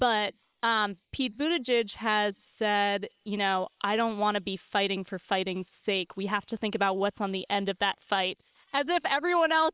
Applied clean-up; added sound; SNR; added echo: neural separator model SepFormer WHAM!.